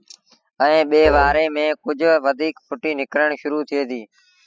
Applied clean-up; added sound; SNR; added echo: classical method spectral subtraction.